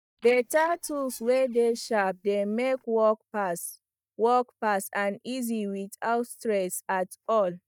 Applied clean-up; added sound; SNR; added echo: neural mask model DeepFilterNet 3.